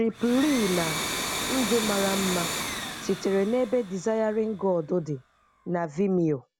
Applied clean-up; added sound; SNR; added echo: none; Domestic sounds, home sounds; 7 dB; none.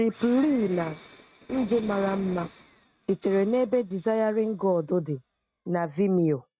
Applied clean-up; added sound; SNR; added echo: neural mask model RNNoise.